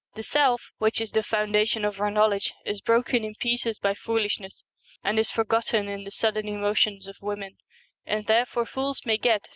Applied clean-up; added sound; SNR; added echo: none; none; none; none.